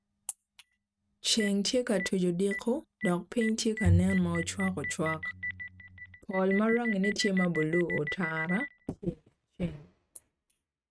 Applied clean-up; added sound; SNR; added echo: neural mask model RNNoise.